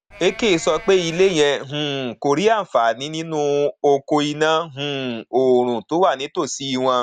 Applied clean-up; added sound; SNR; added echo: none; Livestock, farm animals, working animals; 18 dB; none.